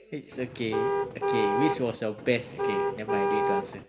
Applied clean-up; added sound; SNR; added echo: none; Car; -3 dB; reverberation time 2.0 s.